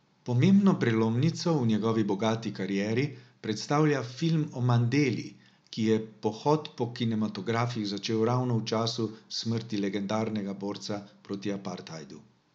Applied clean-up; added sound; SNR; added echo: none; none; none; none.